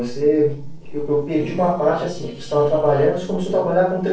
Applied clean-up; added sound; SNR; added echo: neural separator model SepFormer DNS4.